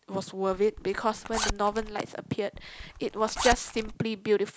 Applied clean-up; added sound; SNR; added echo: none; Zipper (clothing); 6 dB; none.